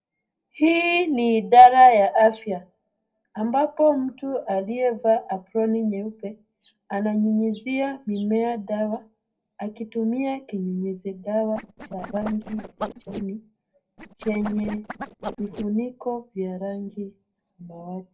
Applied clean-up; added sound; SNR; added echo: neural separator model SepFormer DNS4.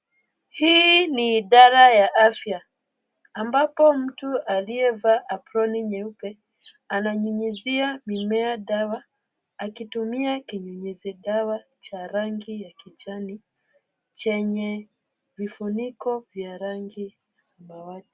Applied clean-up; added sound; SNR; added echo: none; none; none; none.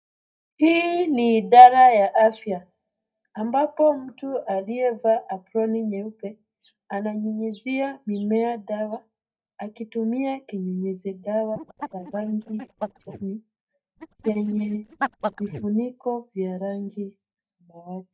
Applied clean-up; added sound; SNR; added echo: neural mask model DeepFilterNet 3.